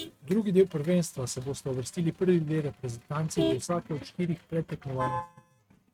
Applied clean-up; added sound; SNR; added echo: neural mask model RNNoise.